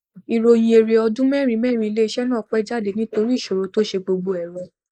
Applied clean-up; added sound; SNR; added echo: neural mask model Resemble Enhance denoiser.